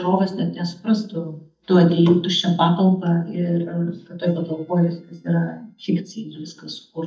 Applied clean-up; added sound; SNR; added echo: neural mask model DeepFilterNet 3.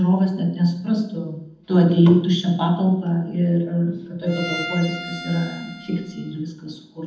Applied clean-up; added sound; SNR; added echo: none; Bowed string instrument; 13 dB; reverberation time 0.8 s.